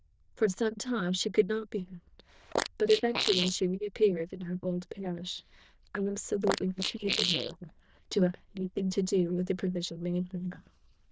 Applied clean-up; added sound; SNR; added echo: neural diffusion model UNIVERSE++.